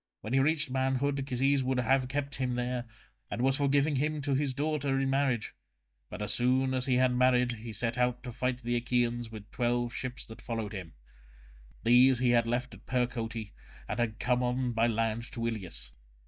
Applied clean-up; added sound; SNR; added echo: neural mask model DeepFilterNet 3.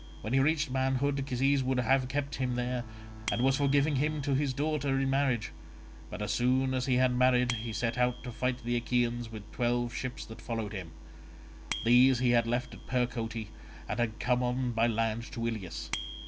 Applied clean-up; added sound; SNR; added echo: none; Bicycle bell + Bowed string instrument; 17 dB; none.